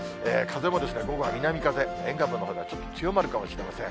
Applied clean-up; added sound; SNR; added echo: none; none; none; none.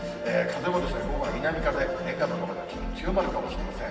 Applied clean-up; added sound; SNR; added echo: none; none; none; reverberation time 2.4 s.